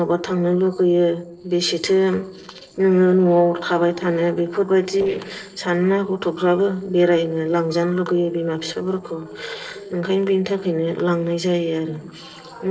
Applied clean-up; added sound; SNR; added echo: neural separator model SepFormer DNS4.